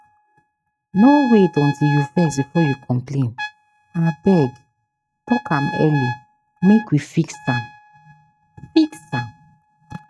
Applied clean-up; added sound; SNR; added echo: neural mask model RNNoise.